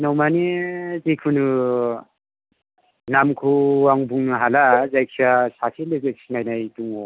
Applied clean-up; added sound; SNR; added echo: none; Cowbell; 11 dB; none.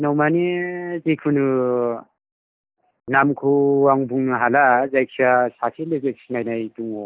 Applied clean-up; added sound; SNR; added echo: neural mask model Resemble Enhance denoiser.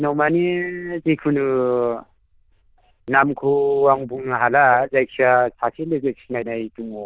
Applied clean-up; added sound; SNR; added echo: neural diffusion model UNIVERSE++.